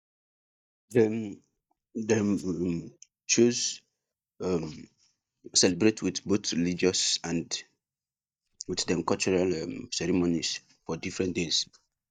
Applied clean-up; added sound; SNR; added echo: neural mask model DeepFilterNet 3.